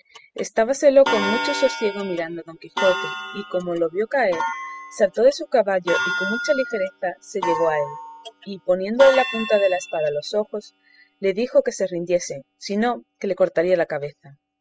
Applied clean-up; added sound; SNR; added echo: classical method spectral subtraction.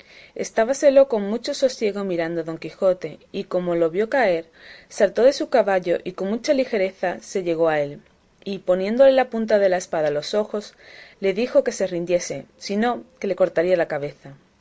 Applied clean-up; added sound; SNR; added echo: none; none; none; none.